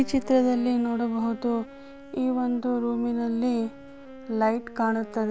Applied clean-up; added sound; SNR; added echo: none; Wind instrument, woodwind instrument; 17 dB; none.